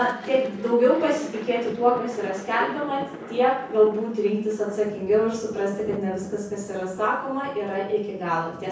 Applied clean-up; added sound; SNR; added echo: none; Thunder; 15 dB; reverberation time 0.6 s.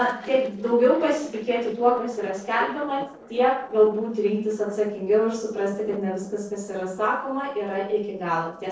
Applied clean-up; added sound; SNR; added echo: neural separator model SepFormer DNS4.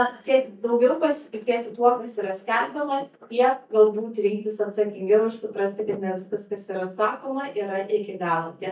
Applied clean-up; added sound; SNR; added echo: neural mask model DeepFilterNet 3.